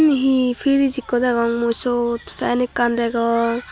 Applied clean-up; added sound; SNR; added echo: none; none; none; none.